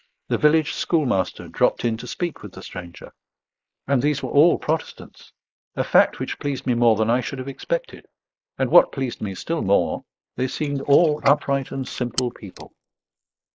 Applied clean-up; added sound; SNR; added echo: neural mask model Resemble Enhance denoiser.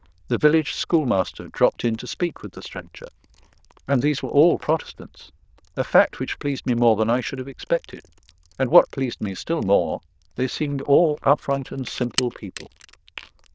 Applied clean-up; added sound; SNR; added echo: neural diffusion model UNIVERSE++.